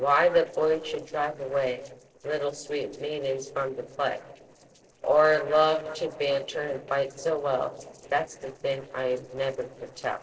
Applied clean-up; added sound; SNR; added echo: neural separator model SepFormer DNS4.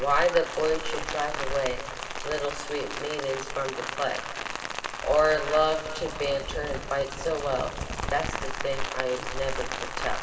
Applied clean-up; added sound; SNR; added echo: none; Rain; 4 dB; reverberation time 2.3 s.